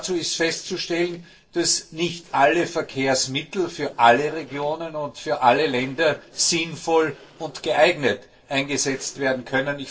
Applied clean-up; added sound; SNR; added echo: neural separator model SepFormer DNS4.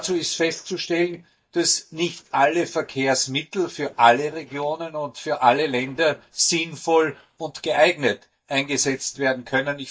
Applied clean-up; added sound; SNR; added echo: neural mask model DeepFilterNet 3.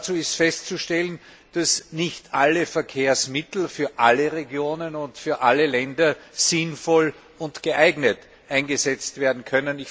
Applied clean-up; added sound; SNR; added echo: none; none; none; none.